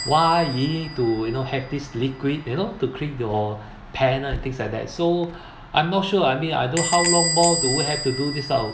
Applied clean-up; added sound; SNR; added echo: none; Door / Bell; 7 dB; none.